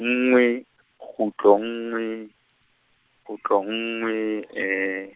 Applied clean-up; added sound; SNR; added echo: none; none; none; none.